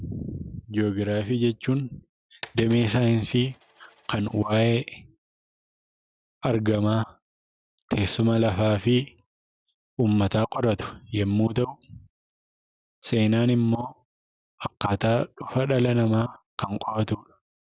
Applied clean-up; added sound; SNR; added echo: none; Coin (dropping); 18 dB; none.